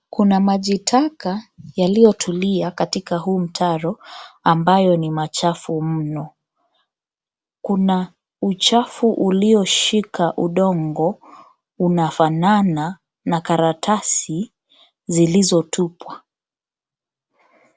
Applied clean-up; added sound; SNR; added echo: none; none; none; none.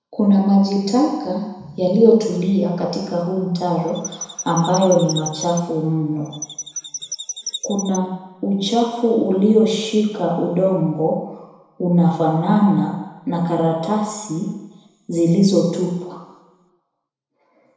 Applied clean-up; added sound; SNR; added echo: none; Chirp, tweet; 12 dB; reverberation time 0.9 s.